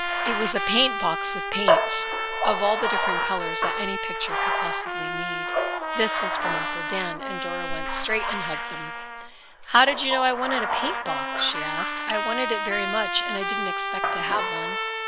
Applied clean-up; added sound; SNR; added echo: none; Trumpet + Bathtub (filling or washing); -1 dB; none.